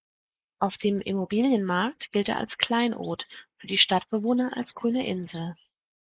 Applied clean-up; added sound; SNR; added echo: neural mask model Resemble Enhance denoiser.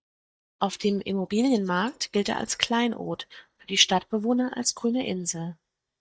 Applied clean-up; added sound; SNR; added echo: neural mask model DeepFilterNet 3.